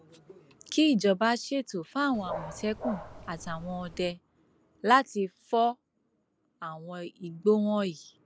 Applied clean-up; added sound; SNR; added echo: none; Dog; 11 dB; none.